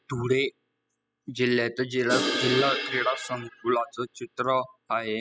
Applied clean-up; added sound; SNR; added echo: classical method spectral subtraction.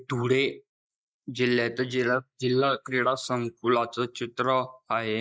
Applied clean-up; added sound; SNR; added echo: neural mask model Resemble Enhance denoiser.